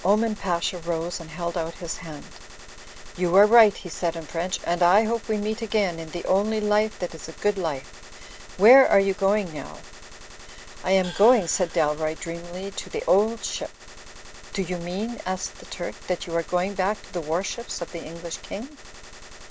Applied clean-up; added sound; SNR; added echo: none; Gunshot, gunfire + Gong; 16 dB; none.